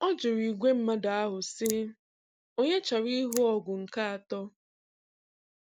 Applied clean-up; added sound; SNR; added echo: neural mask model Resemble Enhance denoiser.